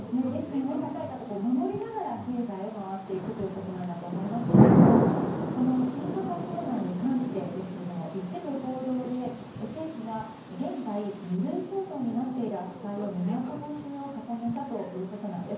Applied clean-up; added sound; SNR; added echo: none; Thunder / Rain; -2 dB; reverberation time 0.9 s.